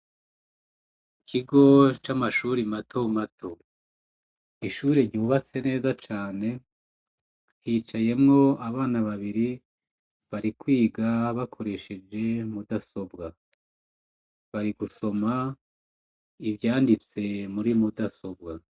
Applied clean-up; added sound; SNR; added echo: none; none; none; none.